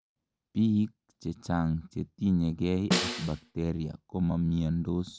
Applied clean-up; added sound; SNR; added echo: none; Snare drum; 2 dB; none.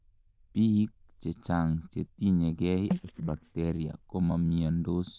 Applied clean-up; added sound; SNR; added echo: neural diffusion model UNIVERSE++.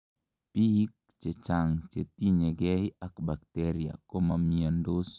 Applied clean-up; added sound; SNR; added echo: none; none; none; none.